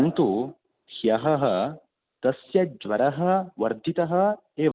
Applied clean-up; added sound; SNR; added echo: none; none; none; none.